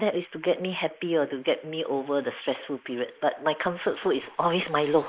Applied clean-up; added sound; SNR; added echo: neural mask model Resemble Enhance denoiser.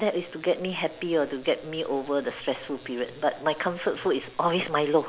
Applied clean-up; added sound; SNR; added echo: none; none; none; none.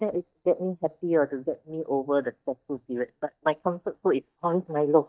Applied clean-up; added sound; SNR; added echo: neural mask model DeepFilterNet 3.